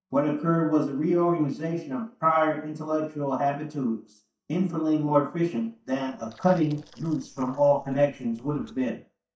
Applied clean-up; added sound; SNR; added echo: neural mask model DeepFilterNet 3.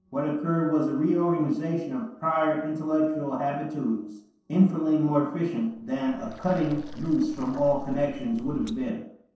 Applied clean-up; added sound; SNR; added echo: neural separator model SepFormer DNS4.